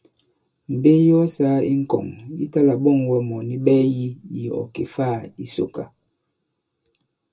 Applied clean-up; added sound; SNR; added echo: none; none; none; reverberation time 0.2 s.